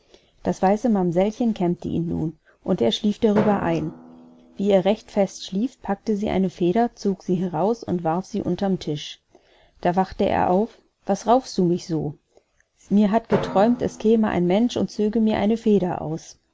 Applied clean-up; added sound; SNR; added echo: none; Drum; 17 dB; none.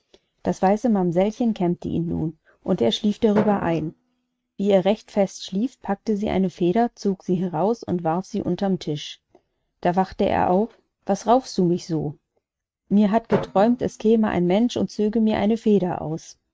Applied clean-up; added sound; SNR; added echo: neural mask model RNNoise.